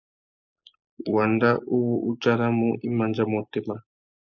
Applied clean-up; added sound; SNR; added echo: neural mask model Resemble Enhance denoiser.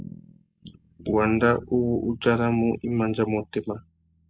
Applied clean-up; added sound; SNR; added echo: neural mask model RNNoise.